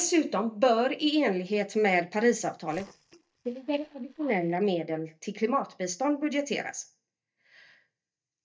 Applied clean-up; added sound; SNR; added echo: neural mask model DeepFilterNet 3.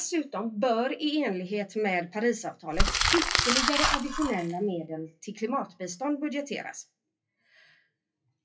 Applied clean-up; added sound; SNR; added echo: classical method WPE with log-MMSE.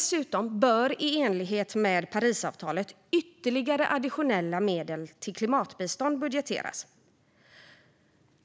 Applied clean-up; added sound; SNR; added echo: none; none; none; none.